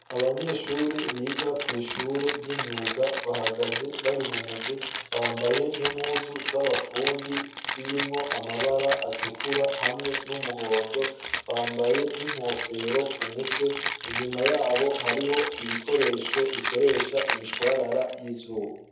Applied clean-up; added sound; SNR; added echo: none; Rattle (instrument); 2 dB; reverberation time 0.7 s.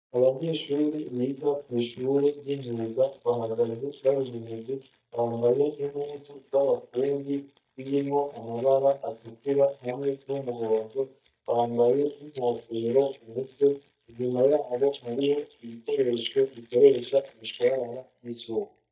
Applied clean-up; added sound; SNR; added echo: neural mask model DeepFilterNet 3.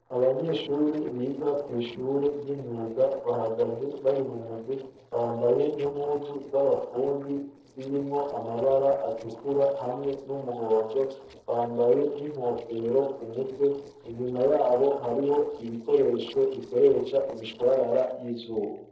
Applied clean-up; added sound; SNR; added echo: neural separator model SepFormer DNS4.